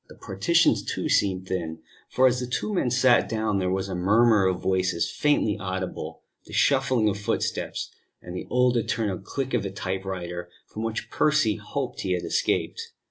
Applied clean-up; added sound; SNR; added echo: none; none; none; none.